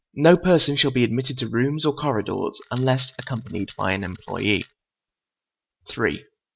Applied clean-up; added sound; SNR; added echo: neural mask model RNNoise.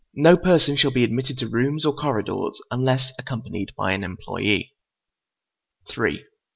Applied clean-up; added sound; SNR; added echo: none; none; none; none.